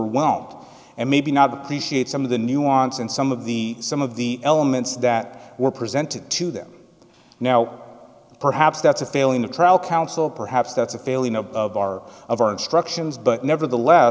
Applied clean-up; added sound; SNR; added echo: none; none; none; none.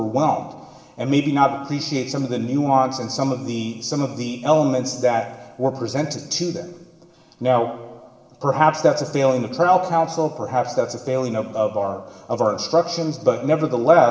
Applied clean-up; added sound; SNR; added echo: none; none; none; reverberation time 0.9 s.